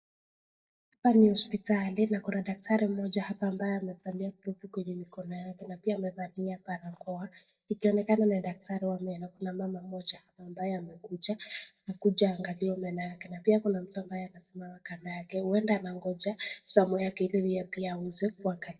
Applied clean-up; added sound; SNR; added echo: neural mask model DeepFilterNet 3.